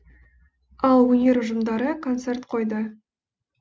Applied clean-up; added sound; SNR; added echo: none; none; none; none.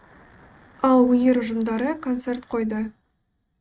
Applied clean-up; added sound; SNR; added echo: neural mask model RNNoise.